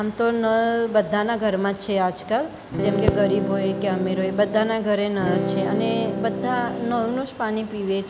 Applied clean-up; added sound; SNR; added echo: none; Electric guitar / Strum; 3 dB; none.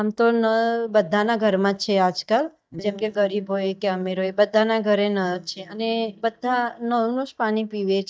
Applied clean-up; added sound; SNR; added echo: neural mask model DeepFilterNet 3.